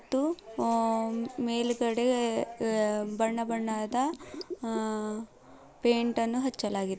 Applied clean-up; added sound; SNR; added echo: none; Bathtub (filling or washing); 17 dB; none.